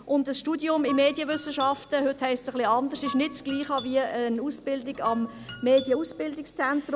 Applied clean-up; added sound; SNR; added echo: none; Guitar; 15 dB; none.